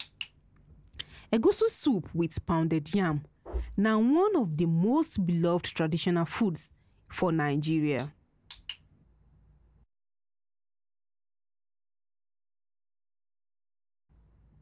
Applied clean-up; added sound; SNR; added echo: none; none; none; none.